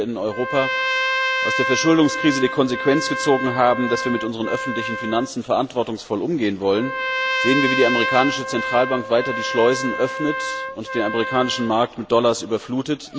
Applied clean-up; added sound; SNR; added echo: none; Trumpet; 5 dB; none.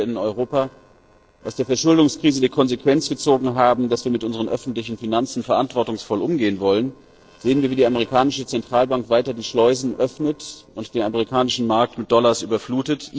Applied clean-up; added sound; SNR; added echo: neural separator model SepFormer DNS4.